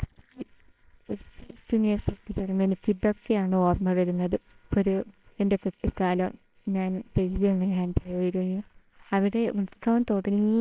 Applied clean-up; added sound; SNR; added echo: neural separator model SepFormer WHAMR!.